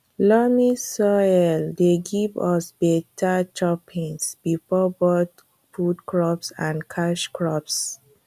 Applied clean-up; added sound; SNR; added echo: none; none; none; none.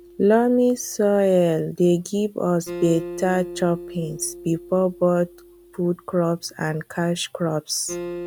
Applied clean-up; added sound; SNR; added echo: none; Acoustic guitar; 15 dB; none.